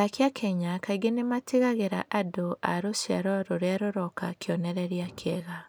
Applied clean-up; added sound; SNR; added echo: none; none; none; none.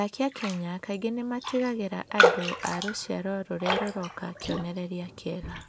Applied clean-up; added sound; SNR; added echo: none; Raindrop; -1 dB; none.